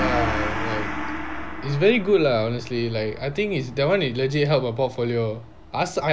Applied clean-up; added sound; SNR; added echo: none; Gong; 7 dB; none.